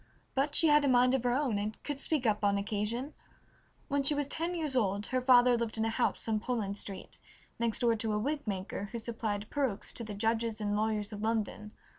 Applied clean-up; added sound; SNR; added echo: none; none; none; none.